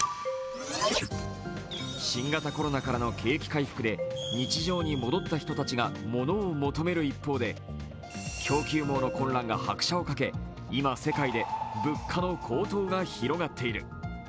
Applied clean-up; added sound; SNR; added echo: none; Marimba, xylophone; 12 dB; none.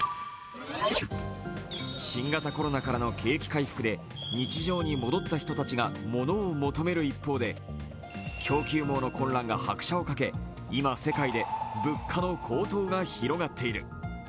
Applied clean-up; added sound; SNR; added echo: none; none; none; none.